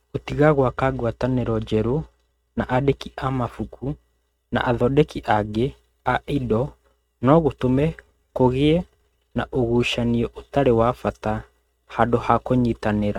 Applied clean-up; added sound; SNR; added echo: neural mask model RNNoise.